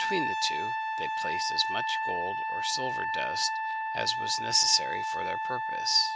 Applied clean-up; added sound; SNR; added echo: none; Trumpet; -1 dB; none.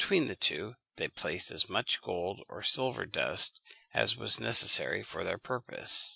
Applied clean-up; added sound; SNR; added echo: none; none; none; none.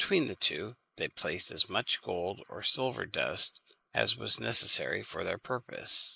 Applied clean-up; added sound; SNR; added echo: neural mask model Resemble Enhance denoiser.